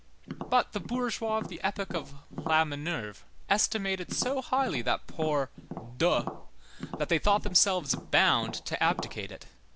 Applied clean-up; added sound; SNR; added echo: none; Tap; 12 dB; none.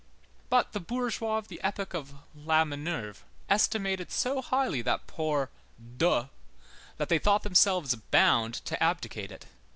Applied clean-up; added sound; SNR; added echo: none; none; none; none.